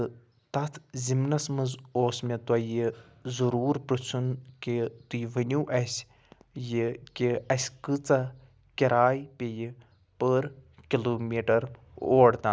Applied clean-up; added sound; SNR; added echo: none; none; none; none.